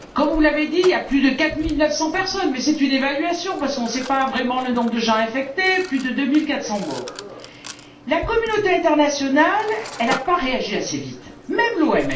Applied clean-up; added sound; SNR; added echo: none; Mechanisms; 18 dB; reverberation time 0.3 s.